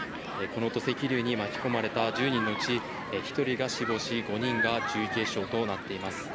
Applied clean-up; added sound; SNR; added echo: none; Human group actions; 4 dB; none.